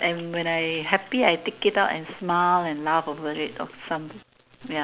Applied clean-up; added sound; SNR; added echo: none; none; none; none.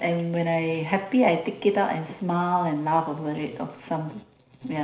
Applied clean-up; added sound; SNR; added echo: none; none; none; reverberation time 0.5 s.